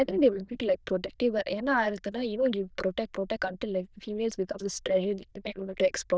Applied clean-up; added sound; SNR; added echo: neural diffusion model UNIVERSE++.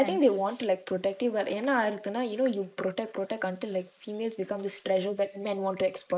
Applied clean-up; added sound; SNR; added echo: neural mask model Resemble Enhance denoiser.